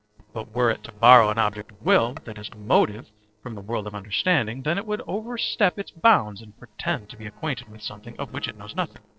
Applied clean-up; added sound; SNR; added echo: neural separator model SepFormer DNS4.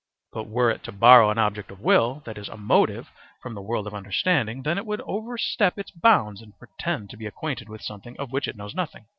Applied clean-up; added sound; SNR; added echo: none; none; none; none.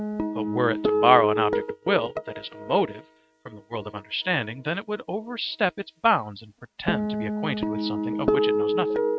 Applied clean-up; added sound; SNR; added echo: neural mask model RNNoise.